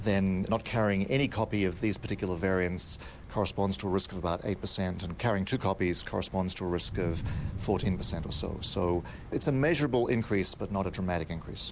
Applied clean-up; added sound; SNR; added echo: none; Thunder; 12 dB; none.